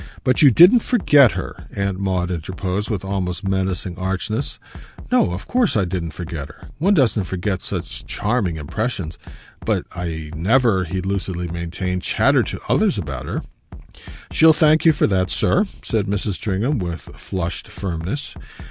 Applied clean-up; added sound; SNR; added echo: none; Bass drum; 16 dB; none.